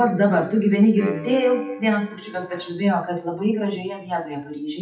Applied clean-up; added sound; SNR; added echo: classical method WPE with log-MMSE.